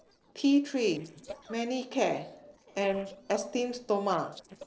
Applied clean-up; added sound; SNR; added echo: neural separator model SepFormer DNS4.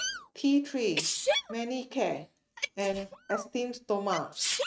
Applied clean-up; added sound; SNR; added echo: neural mask model RNNoise.